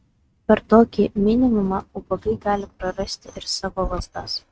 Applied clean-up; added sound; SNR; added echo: neural mask model RNNoise.